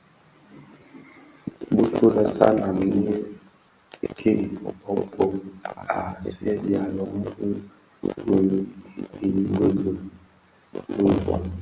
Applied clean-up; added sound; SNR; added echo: none; none; none; none.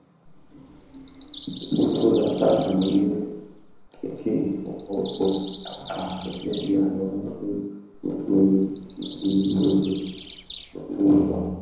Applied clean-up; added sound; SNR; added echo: none; Bird vocalization, bird call, bird song; 15 dB; reverberation time 1.0 s.